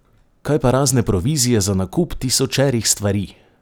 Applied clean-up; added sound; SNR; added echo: none; none; none; none.